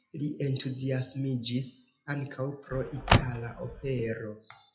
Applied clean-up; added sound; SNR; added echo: classical method WPE with log-MMSE.